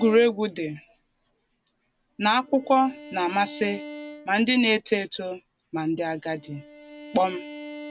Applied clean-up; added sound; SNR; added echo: none; Bowed string instrument; 18 dB; none.